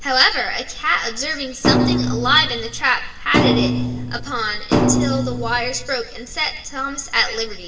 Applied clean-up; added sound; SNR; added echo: none; Thump, thud; -1 dB; reverberation time 1.6 s.